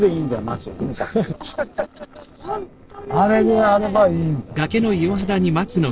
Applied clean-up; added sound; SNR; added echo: neural separator model SepFormer DNS4.